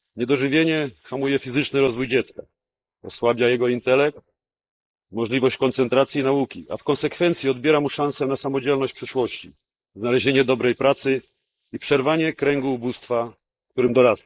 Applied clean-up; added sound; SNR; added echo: neural mask model Resemble Enhance denoiser.